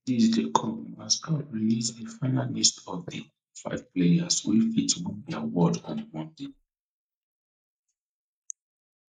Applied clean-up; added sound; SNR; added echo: neural mask model Resemble Enhance denoiser.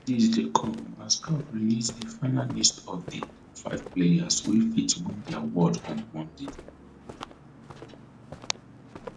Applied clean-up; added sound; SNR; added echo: none; Walk, footsteps; 17 dB; none.